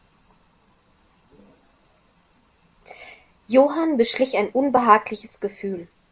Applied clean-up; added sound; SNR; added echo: none; none; none; none.